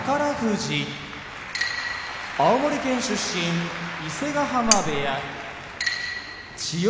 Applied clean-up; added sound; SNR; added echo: none; Cutlery, silverware; -2 dB; none.